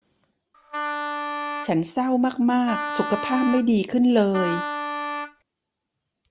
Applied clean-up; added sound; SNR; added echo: none; Wind instrument, woodwind instrument; 5 dB; none.